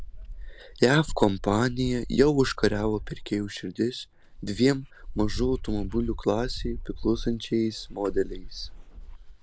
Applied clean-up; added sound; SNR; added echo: none; Dog; 9 dB; none.